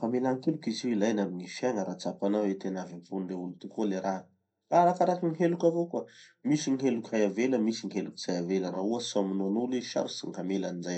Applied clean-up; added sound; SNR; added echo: none; none; none; reverberation time 0.2 s.